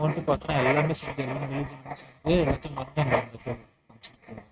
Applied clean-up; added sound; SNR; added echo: neural mask model RNNoise.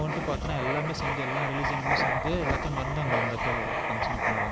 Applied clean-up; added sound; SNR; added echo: none; Writing; -4 dB; none.